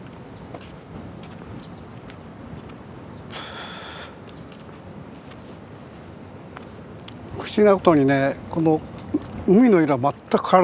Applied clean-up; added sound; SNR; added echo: none; none; none; none.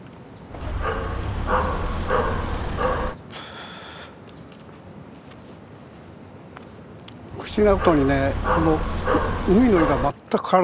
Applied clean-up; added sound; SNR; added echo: none; Dog; -1 dB; none.